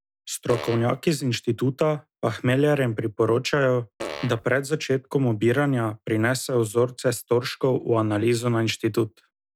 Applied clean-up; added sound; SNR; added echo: none; Fart; 11 dB; none.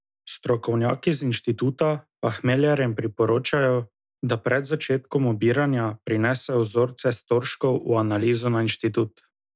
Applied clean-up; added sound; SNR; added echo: none; none; none; none.